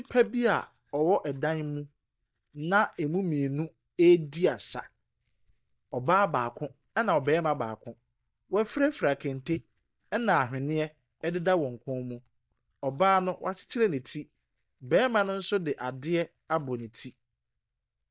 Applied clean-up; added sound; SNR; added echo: neural mask model DeepFilterNet 3.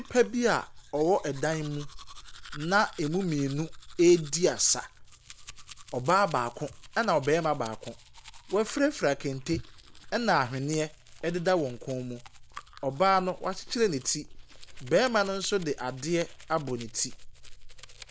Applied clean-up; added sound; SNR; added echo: none; Domestic sounds, home sounds; 15 dB; none.